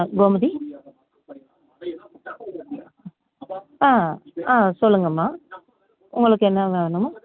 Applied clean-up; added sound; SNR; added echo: none; none; none; none.